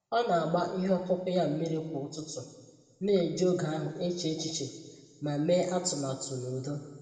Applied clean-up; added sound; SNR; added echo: none; none; none; reverberation time 1.4 s.